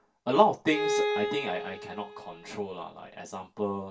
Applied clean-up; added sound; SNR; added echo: none; Bowed string instrument; 3 dB; reverberation time 0.2 s.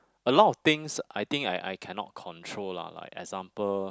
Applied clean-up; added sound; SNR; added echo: none; none; none; none.